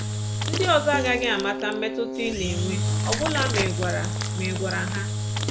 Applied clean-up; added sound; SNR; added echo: none; Keyboard (musical) + Engine / Drill; 0 dB; none.